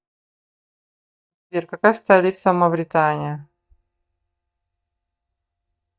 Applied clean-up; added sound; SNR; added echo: neural mask model DeepFilterNet 3.